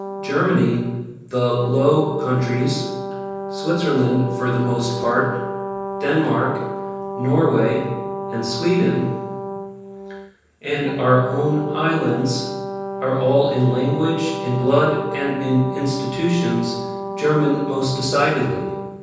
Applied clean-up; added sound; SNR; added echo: none; Brass instrument; 8 dB; reverberation time 1.1 s.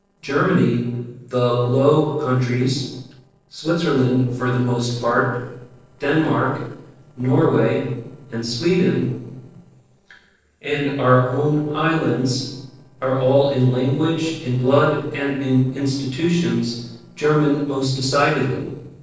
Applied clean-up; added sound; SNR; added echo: neural separator model SepFormer DNS4.